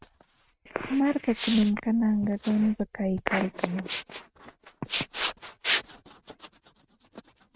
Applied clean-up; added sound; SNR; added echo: neural mask model RNNoise.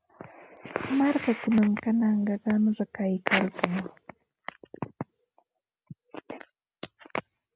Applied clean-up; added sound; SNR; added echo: none; none; none; none.